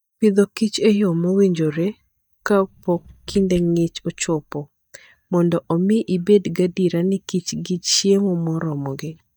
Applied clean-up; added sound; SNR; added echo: neural mask model DeepFilterNet 3.